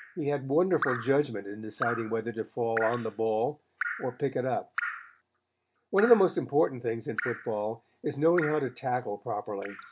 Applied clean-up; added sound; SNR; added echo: none; Drip; 11 dB; none.